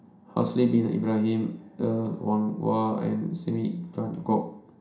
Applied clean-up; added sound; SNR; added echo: none; none; none; reverberation time 0.5 s.